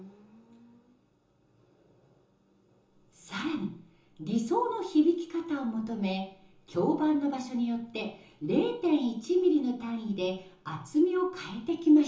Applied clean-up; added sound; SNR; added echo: none; none; none; reverberation time 0.6 s.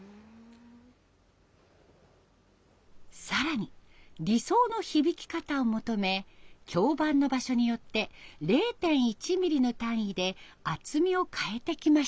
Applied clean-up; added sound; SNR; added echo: none; none; none; none.